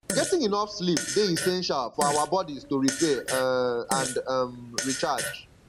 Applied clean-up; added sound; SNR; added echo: none; Fart; 8 dB; none.